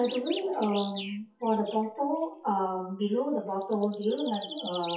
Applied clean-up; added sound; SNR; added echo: classical method WPE with log-MMSE.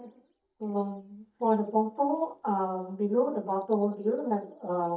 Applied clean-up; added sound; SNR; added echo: neural mask model DeepFilterNet 3.